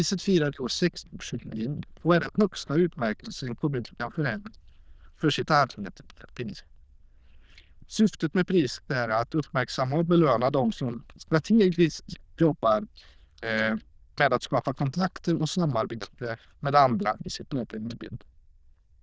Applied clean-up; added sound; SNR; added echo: neural diffusion model UNIVERSE++.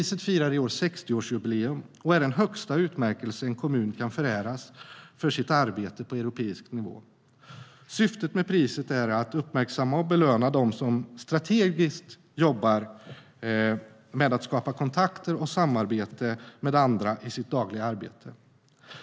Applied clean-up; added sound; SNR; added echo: none; none; none; none.